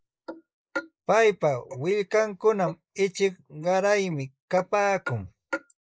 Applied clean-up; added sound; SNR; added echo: neural mask model Resemble Enhance denoiser.